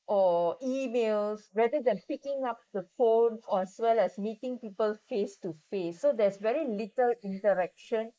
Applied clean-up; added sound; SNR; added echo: neural mask model Resemble Enhance denoiser.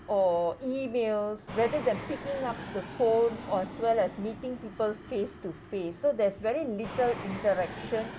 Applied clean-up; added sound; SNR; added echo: none; Fixed-wing aircraft, airplane; 13 dB; none.